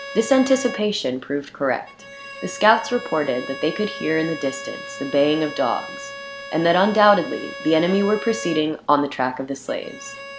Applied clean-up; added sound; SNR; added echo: none; Bowed string instrument; 13 dB; none.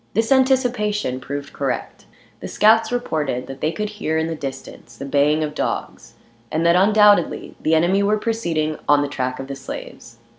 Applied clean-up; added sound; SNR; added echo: none; none; none; none.